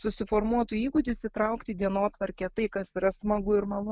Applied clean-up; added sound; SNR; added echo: none; none; none; none.